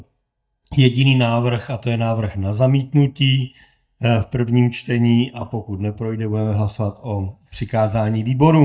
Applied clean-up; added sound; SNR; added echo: neural mask model DeepFilterNet 3.